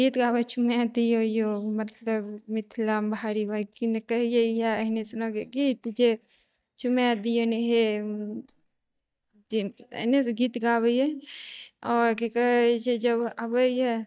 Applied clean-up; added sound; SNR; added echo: neural mask model DeepFilterNet 3.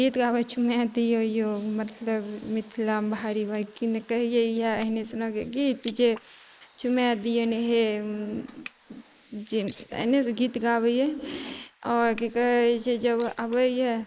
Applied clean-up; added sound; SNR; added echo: neural mask model Resemble Enhance denoiser.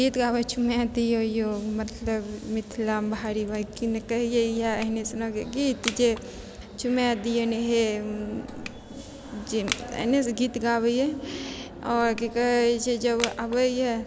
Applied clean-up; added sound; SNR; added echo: none; Crushing; 13 dB; none.